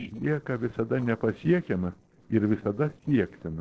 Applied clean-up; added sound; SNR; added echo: neural separator model SepFormer DNS4.